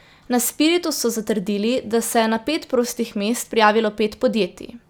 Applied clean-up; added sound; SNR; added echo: none; none; none; none.